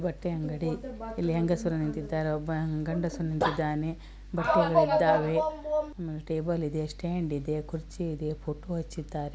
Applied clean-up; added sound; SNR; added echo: none; none; none; none.